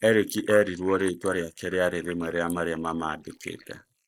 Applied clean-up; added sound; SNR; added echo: neural mask model Resemble Enhance denoiser.